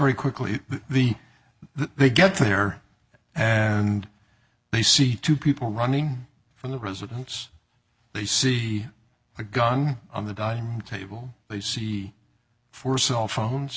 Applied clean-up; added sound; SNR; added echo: none; none; none; none.